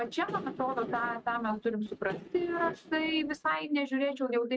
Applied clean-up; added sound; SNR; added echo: neural mask model RNNoise.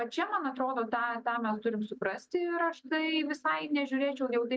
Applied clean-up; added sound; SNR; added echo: none; none; none; none.